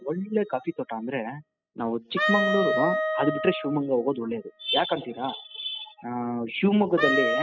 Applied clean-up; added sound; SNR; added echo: classical method spectral subtraction.